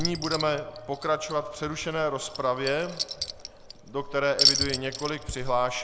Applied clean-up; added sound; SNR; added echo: none; Chink, clink; 3 dB; none.